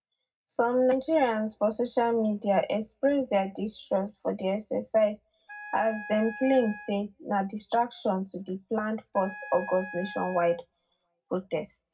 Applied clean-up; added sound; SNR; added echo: none; Wind instrument, woodwind instrument; 15 dB; reverberation time 0.3 s.